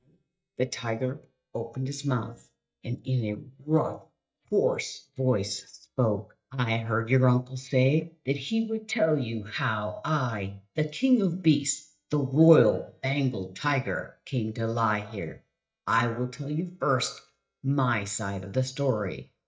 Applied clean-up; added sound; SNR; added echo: neural mask model DeepFilterNet 3.